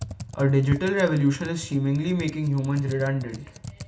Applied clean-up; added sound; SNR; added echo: none; Computer keyboard; 13 dB; reverberation time 0.2 s.